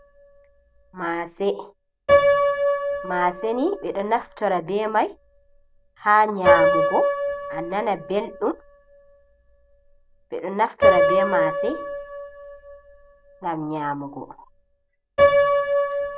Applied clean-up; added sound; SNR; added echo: none; Piano; -3 dB; none.